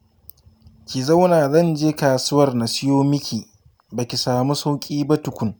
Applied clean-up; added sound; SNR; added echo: none; none; none; none.